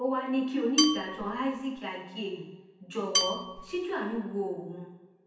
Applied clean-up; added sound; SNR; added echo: none; Dishes, pots, and pans / Glass / Bell; 1 dB; reverberation time 0.9 s.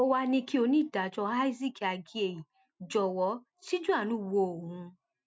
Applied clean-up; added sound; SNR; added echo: none; none; none; none.